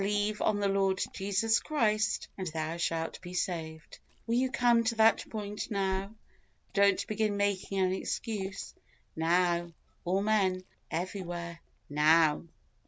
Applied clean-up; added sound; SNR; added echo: none; Liquid; 20 dB; none.